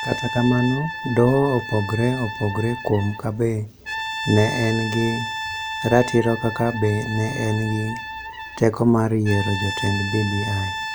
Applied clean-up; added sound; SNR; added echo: none; Brass instrument; 8 dB; none.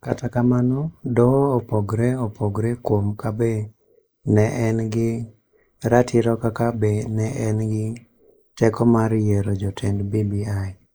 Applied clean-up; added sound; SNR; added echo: neural mask model Resemble Enhance denoiser.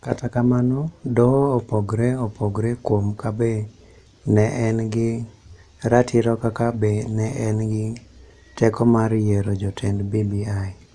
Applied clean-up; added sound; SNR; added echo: none; none; none; none.